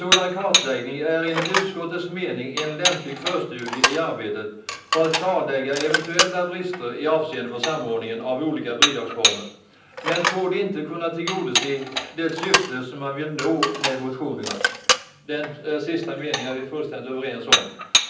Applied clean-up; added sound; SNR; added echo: none; Dishes, pots, and pans; 0 dB; reverberation time 0.6 s.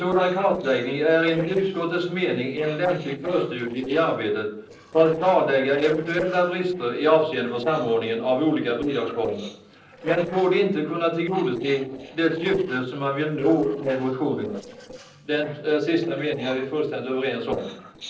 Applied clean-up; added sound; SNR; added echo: neural separator model SepFormer DNS4.